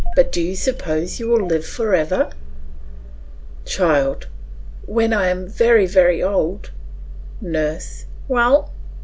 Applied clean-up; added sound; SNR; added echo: none; Engine starting; 6 dB; none.